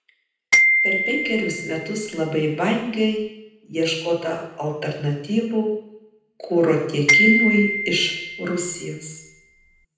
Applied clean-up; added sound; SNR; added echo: none; Glockenspiel; -1 dB; reverberation time 0.8 s.